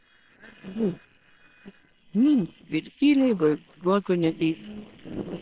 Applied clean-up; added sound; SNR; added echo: neural separator model SepFormer WHAM!.